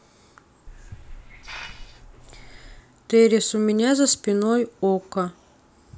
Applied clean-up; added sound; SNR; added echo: none; Hiss; 17 dB; none.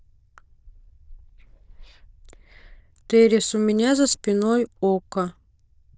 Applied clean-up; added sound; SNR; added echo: neural diffusion model UNIVERSE++.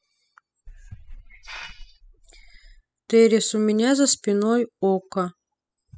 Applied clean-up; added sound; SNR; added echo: classical method spectral subtraction.